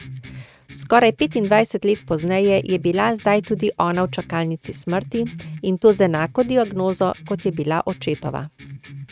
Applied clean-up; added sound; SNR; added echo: neural mask model RNNoise.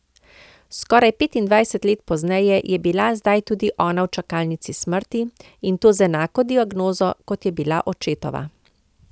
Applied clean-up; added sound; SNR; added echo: none; none; none; none.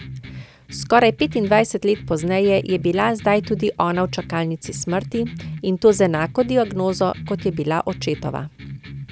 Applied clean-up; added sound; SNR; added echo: none; Electric guitar; 13 dB; none.